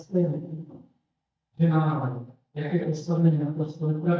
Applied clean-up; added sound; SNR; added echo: neural mask model DeepFilterNet 3.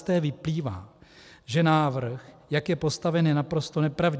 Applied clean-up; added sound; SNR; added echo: none; none; none; none.